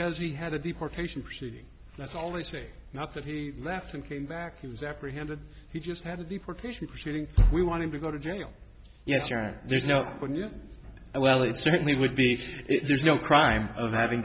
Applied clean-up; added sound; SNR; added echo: none; none; none; none.